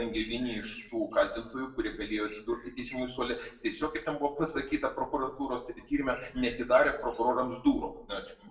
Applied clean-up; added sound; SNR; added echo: neural separator model SepFormer DNS4.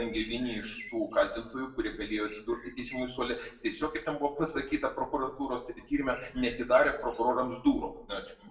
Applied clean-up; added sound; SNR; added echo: none; Bird; 19 dB; reverberation time 0.6 s.